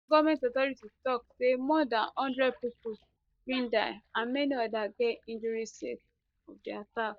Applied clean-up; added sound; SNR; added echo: neural mask model DeepFilterNet 3.